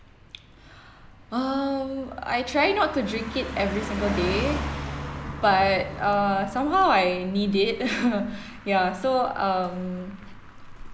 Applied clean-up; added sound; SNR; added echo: none; Car passing by; 11 dB; none.